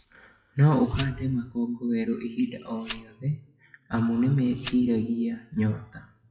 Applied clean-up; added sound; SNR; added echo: classical method WPE with log-MMSE.